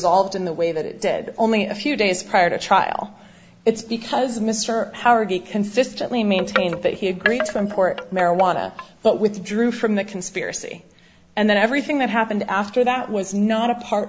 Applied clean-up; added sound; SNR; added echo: none; Wind chime; 7 dB; none.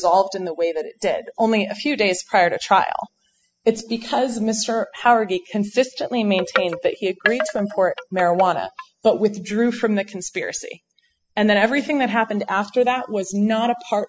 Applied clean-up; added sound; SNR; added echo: classical method spectral subtraction.